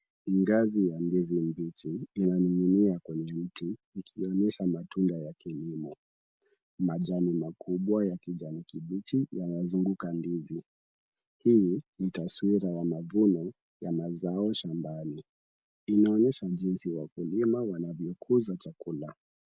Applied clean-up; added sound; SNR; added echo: none; none; none; none.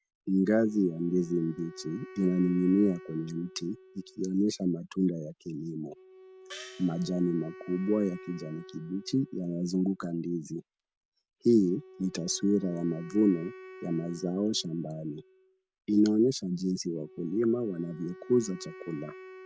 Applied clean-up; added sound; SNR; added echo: none; Wind instrument, woodwind instrument + Gong; 20 dB; none.